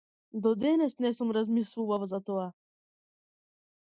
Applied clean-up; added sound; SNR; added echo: none; none; none; none.